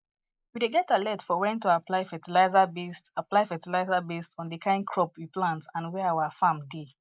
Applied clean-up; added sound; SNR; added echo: neural mask model Resemble Enhance denoiser.